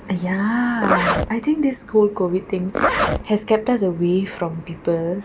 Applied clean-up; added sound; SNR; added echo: none; Zipper (clothing); 3 dB; none.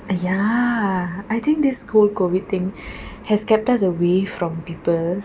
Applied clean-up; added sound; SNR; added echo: none; none; none; none.